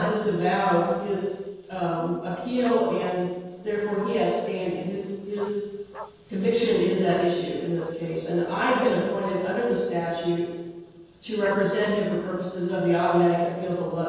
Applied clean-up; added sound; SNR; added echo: neural separator model SepFormer DNS4.